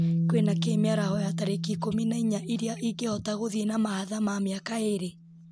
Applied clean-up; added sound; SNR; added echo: none; Bass guitar; 3 dB; none.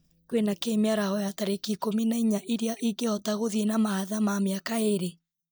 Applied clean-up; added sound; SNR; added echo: neural mask model DeepFilterNet 3.